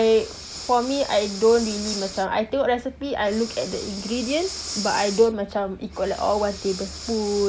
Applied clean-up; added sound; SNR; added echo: none; Breathing; 12 dB; none.